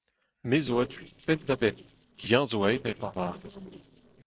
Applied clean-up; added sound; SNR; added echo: neural separator model SepFormer DNS4.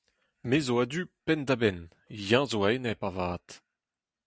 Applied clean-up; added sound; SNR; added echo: none; none; none; none.